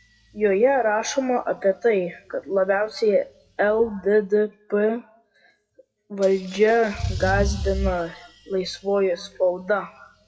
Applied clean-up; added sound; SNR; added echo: classical method WPE with log-MMSE.